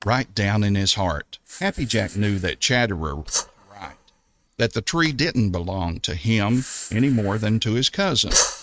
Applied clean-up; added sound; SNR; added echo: neural mask model RNNoise.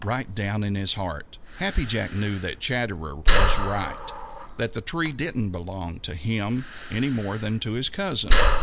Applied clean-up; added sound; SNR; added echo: none; Breathing; -4 dB; none.